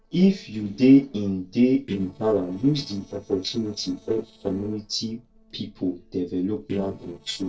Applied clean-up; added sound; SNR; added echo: neural separator model SepFormer DNS4.